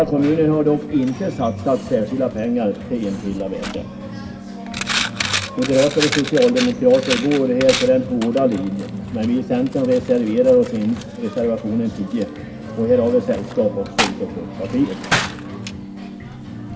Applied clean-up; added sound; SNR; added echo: none; Coin (dropping); 8 dB; reverberation time 1.4 s.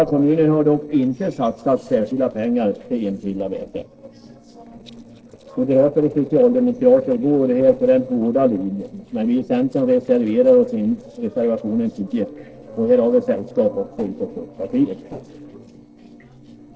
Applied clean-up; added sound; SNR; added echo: neural separator model SepFormer DNS4.